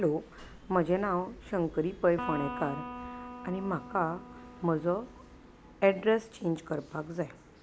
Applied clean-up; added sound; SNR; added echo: none; Electric guitar; 14 dB; none.